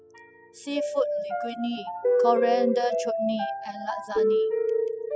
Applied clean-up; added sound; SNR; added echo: classical method spectral subtraction.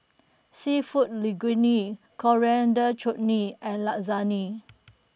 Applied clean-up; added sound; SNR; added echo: none; none; none; none.